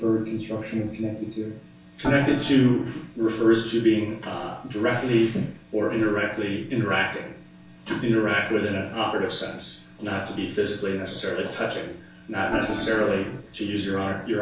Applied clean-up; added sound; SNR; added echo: none; Organ; 6 dB; reverberation time 0.3 s.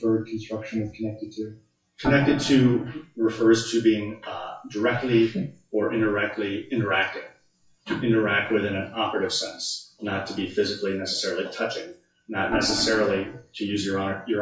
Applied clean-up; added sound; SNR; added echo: classical method WPE with log-MMSE.